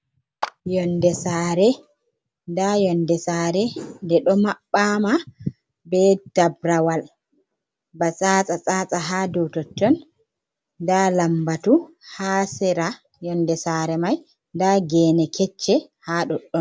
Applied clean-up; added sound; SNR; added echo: none; Clapping; 15 dB; none.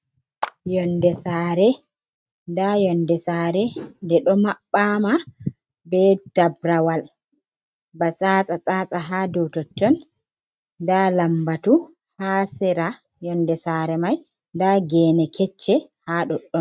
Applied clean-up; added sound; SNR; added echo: neural mask model RNNoise.